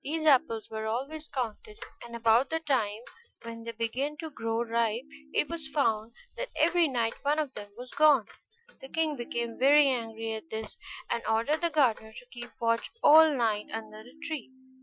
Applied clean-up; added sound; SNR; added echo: classical method Wiener filter.